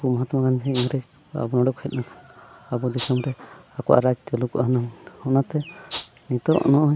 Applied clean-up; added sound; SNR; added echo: none; Rattle (instrument); 12 dB; none.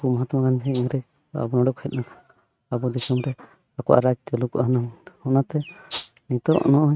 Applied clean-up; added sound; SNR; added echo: neural mask model RNNoise.